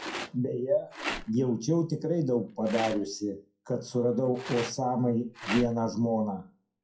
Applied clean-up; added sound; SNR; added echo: classical method WPE with log-MMSE.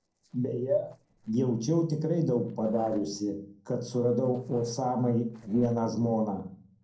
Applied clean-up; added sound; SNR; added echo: neural separator model SepFormer DNS4.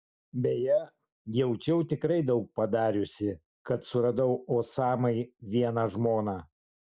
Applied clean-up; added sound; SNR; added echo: none; none; none; none.